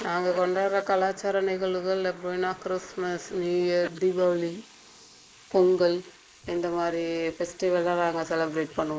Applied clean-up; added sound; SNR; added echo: neural mask model Resemble Enhance denoiser.